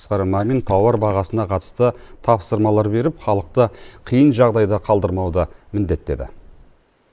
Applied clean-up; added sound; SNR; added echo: neural mask model Resemble Enhance denoiser.